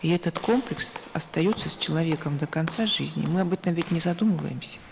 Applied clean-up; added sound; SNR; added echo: none; Walk, footsteps / Slam; 16 dB; none.